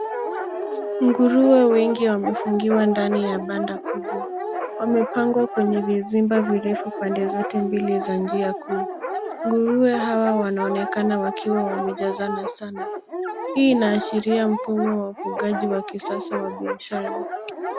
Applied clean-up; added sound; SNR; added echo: none; Dog; 6 dB; none.